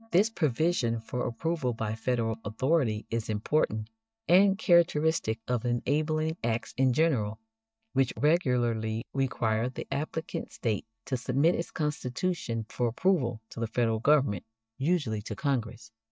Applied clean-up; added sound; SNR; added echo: neural mask model DeepFilterNet 3.